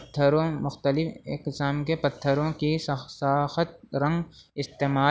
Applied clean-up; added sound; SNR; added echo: none; none; none; none.